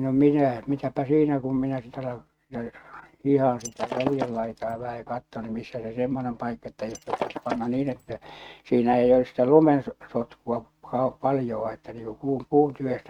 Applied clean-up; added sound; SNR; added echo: neural mask model RNNoise.